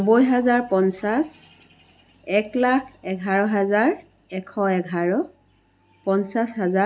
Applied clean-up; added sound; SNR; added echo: none; none; none; none.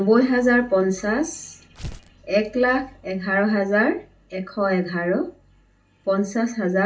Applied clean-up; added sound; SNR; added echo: none; Tearing; 19 dB; reverberation time 0.2 s.